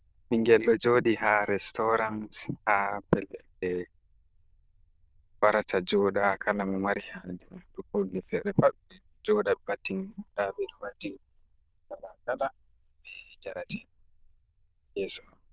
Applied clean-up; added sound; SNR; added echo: neural diffusion model UNIVERSE++.